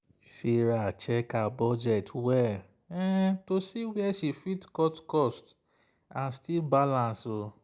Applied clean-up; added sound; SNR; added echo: none; none; none; none.